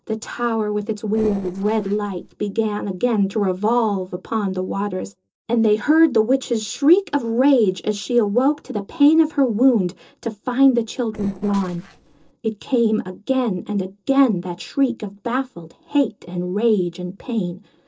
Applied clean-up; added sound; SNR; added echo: neural separator model SepFormer DNS4.